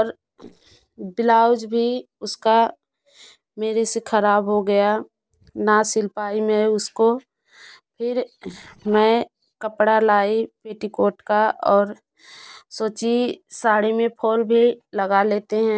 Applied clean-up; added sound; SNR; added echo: neural separator model SepFormer DNS4.